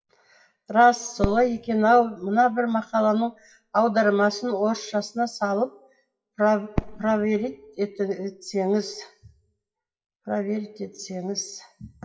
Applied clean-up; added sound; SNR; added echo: classical method WPE with log-MMSE.